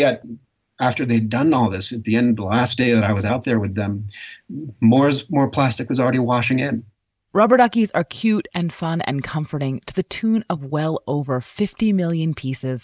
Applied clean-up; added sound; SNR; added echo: none; none; none; none.